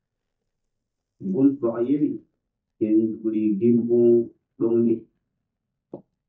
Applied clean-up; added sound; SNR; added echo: neural mask model DeepFilterNet 3.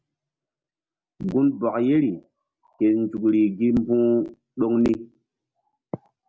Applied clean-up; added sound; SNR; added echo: none; none; none; none.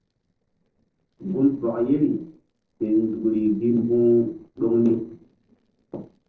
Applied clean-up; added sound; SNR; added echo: neural separator model SepFormer DNS4.